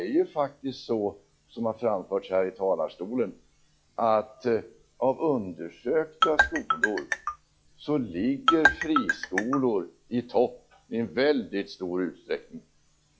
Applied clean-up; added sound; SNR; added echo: classical method log-MMSE.